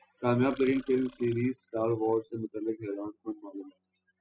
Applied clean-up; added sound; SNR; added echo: classical method spectral subtraction.